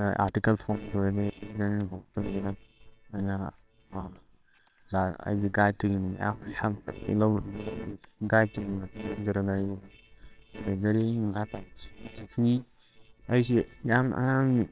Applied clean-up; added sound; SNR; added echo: neural separator model SepFormer WHAMR!.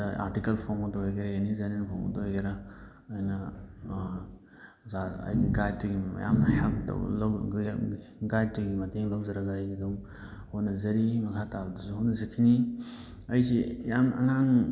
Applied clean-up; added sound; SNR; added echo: none; none; none; none.